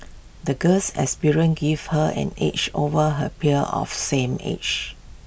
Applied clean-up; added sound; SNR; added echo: none; none; none; none.